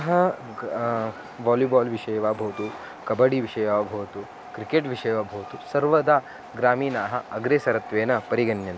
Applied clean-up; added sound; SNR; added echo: none; Train; 17 dB; none.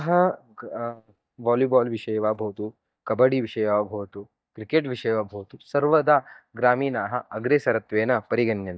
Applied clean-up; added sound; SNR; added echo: neural mask model DeepFilterNet 3.